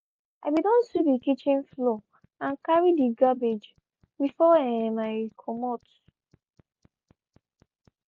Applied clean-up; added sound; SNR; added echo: none; none; none; none.